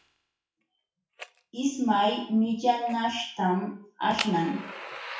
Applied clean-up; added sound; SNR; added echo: classical method WPE with log-MMSE.